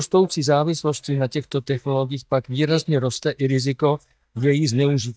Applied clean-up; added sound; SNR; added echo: neural mask model DeepFilterNet 3.